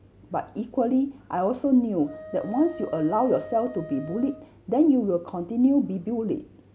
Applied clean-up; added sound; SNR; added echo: none; Wind instrument, woodwind instrument; 17 dB; none.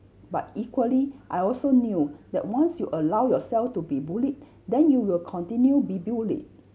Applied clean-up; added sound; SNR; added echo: none; none; none; none.